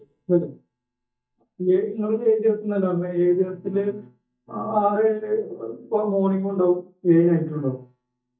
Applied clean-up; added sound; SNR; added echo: neural mask model DeepFilterNet 3.